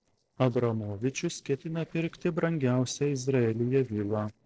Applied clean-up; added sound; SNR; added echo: neural separator model SepFormer DNS4.